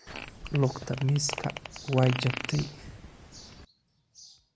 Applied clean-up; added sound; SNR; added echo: none; Fart; 9 dB; none.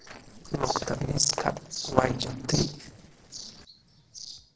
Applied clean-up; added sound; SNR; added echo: neural separator model SepFormer DNS4.